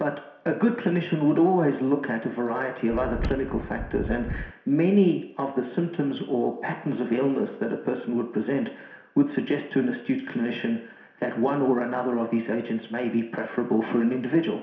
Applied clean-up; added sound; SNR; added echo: none; Wind; 7 dB; reverberation time 0.7 s.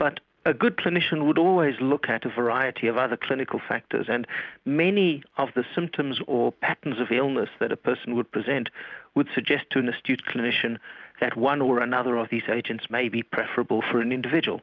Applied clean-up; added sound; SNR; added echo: none; none; none; none.